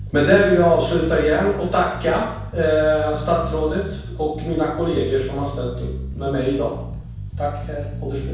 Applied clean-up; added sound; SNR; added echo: none; Bass guitar; 9 dB; reverberation time 0.7 s.